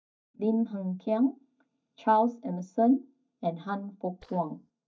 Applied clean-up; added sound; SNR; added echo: neural mask model DeepFilterNet 3.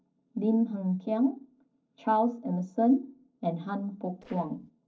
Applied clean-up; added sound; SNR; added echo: neural separator model SepFormer DNS4.